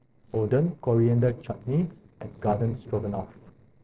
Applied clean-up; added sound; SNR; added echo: neural separator model SepFormer DNS4.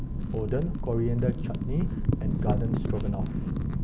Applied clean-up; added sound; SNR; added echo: none; Wind / Fire; -4 dB; none.